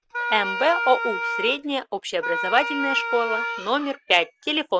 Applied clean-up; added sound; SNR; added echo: none; Wind instrument, woodwind instrument; 3 dB; none.